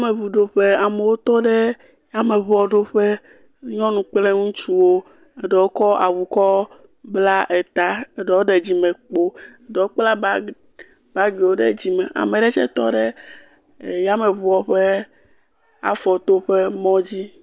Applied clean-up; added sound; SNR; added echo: none; none; none; none.